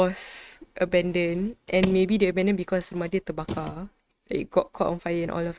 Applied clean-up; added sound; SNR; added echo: neural mask model RNNoise.